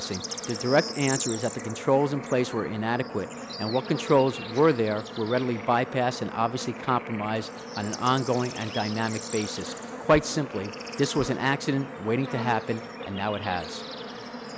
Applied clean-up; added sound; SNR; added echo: none; Bird / Insect / Frog; 10 dB; none.